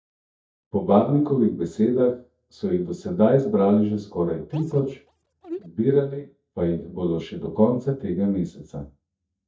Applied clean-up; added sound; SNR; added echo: neural mask model DeepFilterNet 3.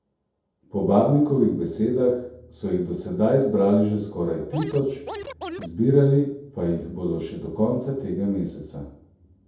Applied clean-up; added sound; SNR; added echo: none; Scratching (performance technique); 11 dB; reverberation time 0.7 s.